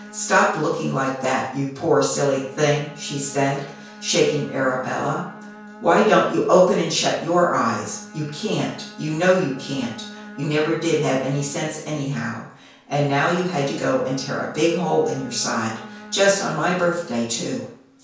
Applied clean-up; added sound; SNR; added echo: none; Bowed string instrument; 20 dB; reverberation time 0.5 s.